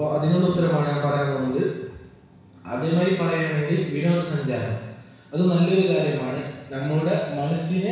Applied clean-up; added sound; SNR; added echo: none; none; none; reverberation time 1.1 s.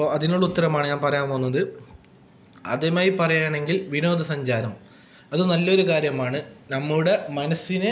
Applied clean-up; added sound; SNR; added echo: none; none; none; none.